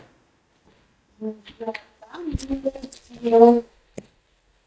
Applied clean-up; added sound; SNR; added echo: neural mask model DeepFilterNet 3.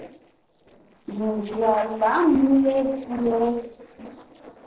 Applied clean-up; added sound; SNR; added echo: neural separator model SepFormer DNS4.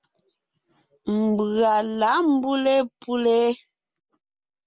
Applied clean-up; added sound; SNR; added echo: none; none; none; none.